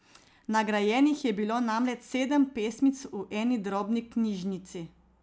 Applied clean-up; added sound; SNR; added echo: none; none; none; none.